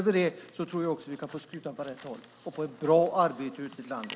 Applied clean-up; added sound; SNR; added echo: none; Chink, clink; 19 dB; none.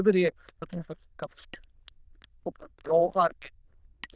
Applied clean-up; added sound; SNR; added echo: neural diffusion model UNIVERSE++.